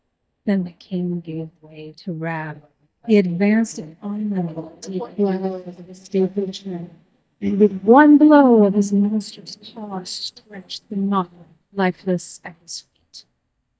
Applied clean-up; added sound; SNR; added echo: neural mask model DeepFilterNet 3.